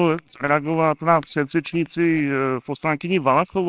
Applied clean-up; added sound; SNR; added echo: neural separator model SepFormer WHAMR!.